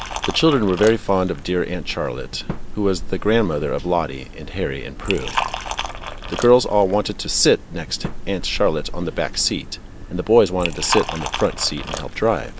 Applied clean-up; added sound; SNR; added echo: none; Liquid; 8 dB; none.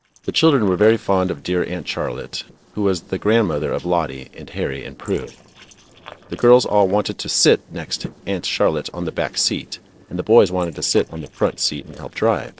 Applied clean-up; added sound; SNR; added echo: neural separator model SepFormer DNS4.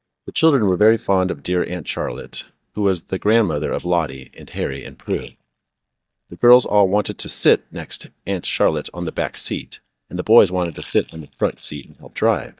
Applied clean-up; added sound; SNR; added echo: neural mask model DeepFilterNet 3.